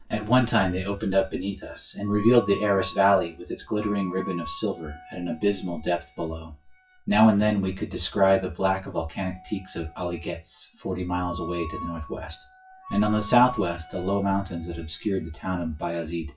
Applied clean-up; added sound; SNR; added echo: classical method WPE with log-MMSE.